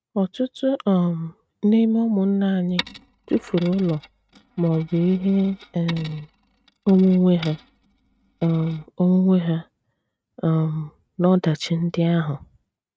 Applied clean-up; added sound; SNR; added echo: neural mask model RNNoise.